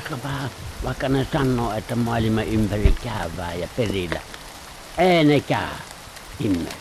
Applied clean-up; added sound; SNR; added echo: none; Rain; 7 dB; none.